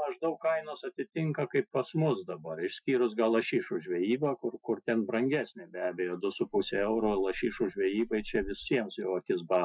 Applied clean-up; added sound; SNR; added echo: classical method Wiener filter.